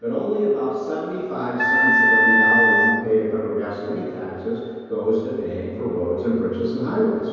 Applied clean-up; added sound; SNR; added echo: none; Wind instrument, woodwind instrument; -5 dB; reverberation time 2.2 s.